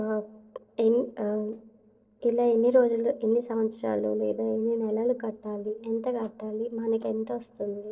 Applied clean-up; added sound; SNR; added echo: neural separator model SepFormer DNS4.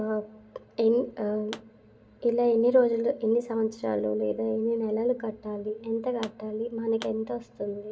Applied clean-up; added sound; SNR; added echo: none; Explosion; 19 dB; reverberation time 0.3 s.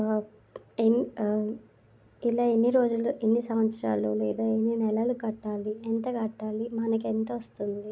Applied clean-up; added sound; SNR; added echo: none; none; none; none.